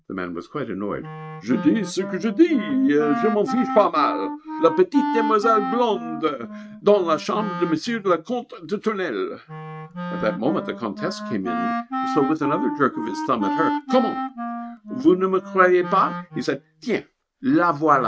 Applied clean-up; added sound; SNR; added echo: neural mask model RNNoise.